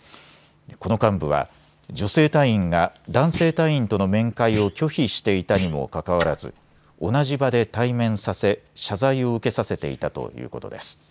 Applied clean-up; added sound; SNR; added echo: none; Thump, thud + Splash, splatter; 13 dB; none.